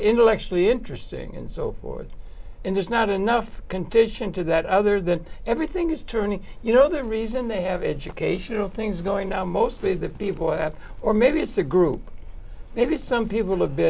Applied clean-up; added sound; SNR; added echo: none; none; none; none.